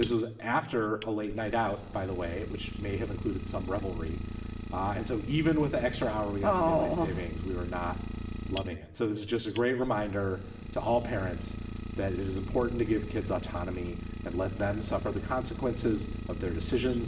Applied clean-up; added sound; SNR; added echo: none; Idling; 7 dB; reverberation time 0.9 s.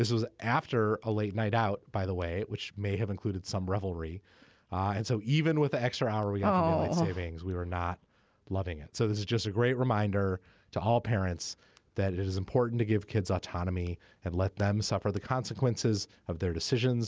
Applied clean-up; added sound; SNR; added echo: none; none; none; none.